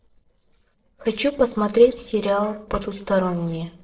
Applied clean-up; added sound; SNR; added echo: neural separator model SepFormer DNS4.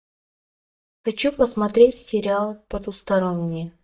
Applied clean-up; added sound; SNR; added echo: neural mask model DeepFilterNet 3.